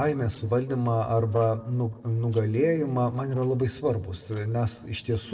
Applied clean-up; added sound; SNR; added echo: neural separator model SepFormer DNS4.